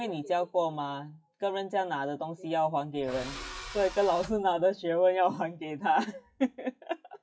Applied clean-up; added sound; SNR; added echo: classical method WPE with log-MMSE.